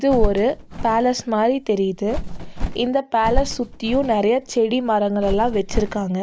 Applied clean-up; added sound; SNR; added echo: none; Bird; 6 dB; none.